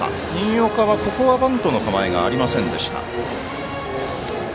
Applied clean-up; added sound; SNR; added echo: none; none; none; none.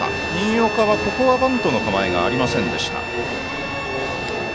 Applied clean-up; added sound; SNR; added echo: none; Bowed string instrument; 8 dB; none.